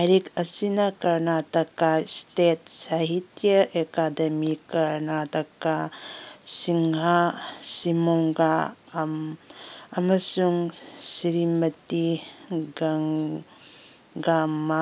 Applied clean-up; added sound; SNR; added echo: none; none; none; none.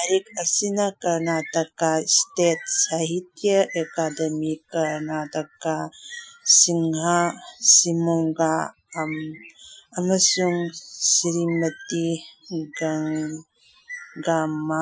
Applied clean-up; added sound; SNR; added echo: classical method Wiener filter.